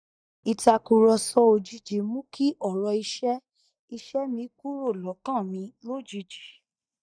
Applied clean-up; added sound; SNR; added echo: neural mask model DeepFilterNet 3.